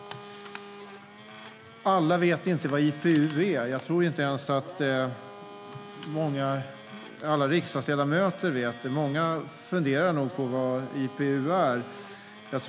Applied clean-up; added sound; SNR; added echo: none; Domestic sounds, home sounds; 18 dB; none.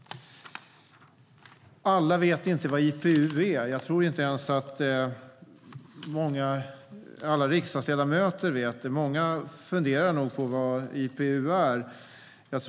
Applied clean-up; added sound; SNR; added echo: none; none; none; none.